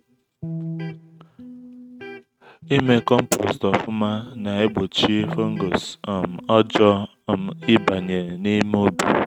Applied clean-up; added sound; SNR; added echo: neural mask model RNNoise.